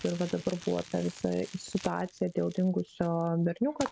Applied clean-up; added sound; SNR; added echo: none; Crumpling, crinkling; 17 dB; none.